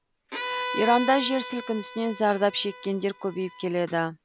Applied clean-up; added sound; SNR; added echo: none; Bowed string instrument; 10 dB; none.